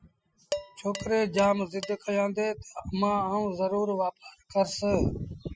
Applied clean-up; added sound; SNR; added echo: classical method spectral subtraction.